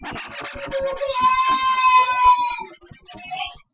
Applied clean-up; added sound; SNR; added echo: classical method Wiener filter.